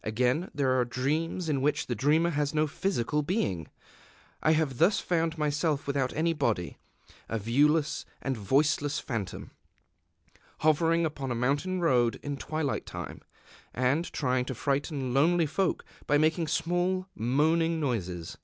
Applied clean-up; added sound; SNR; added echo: none; none; none; none.